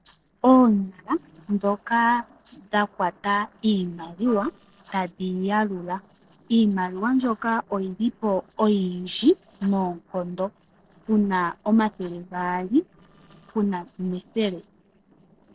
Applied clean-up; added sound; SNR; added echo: neural separator model SepFormer DNS4.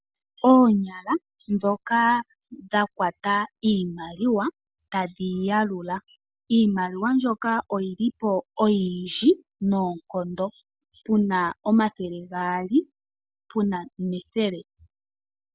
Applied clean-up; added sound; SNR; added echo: none; none; none; none.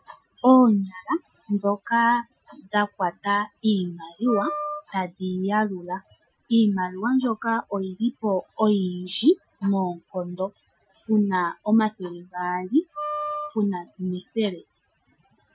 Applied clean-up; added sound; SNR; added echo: classical method Wiener filter.